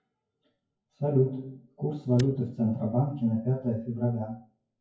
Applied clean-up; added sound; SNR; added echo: classical method WPE with log-MMSE.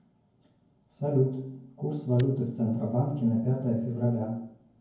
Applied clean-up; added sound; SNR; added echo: none; Tick; 20 dB; reverberation time 0.9 s.